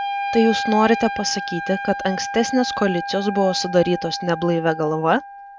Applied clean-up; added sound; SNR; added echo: none; Wind instrument, woodwind instrument; 7 dB; none.